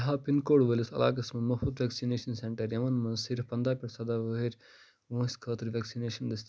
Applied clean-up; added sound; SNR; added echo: none; none; none; none.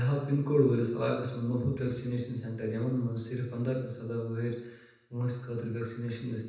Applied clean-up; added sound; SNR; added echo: none; none; none; reverberation time 0.9 s.